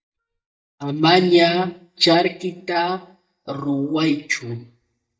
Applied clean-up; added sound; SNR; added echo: neural mask model DeepFilterNet 3.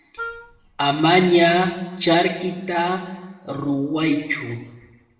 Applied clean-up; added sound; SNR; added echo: none; Wind instrument, woodwind instrument; 15 dB; reverberation time 1.1 s.